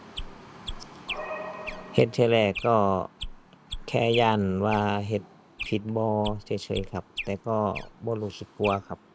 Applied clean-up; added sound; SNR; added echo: none; Chirp, tweet; 13 dB; none.